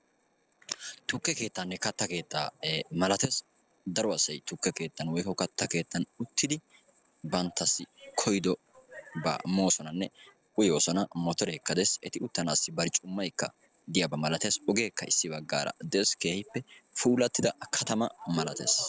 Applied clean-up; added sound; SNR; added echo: neural separator model SepFormer DNS4.